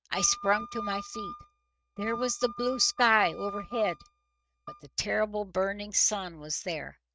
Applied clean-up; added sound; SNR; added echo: neural mask model RNNoise.